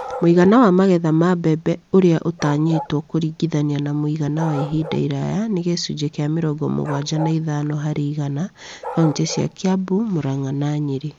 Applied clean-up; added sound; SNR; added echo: none; Bark; 17 dB; none.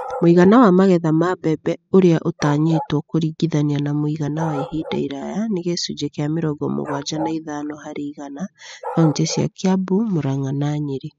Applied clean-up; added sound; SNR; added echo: classical method spectral subtraction.